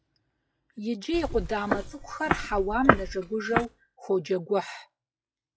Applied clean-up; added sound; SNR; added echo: classical method log-MMSE.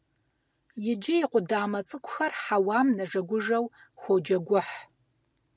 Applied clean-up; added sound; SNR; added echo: none; none; none; none.